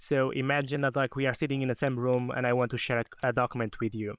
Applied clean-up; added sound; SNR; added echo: neural separator model SepFormer WHAM!.